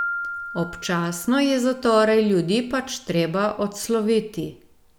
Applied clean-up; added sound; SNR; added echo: none; Piano; 14 dB; none.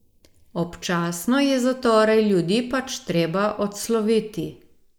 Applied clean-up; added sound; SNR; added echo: neural mask model Resemble Enhance denoiser.